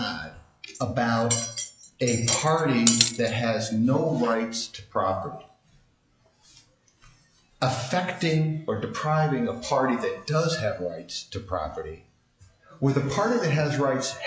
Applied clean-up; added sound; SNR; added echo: classical method log-MMSE.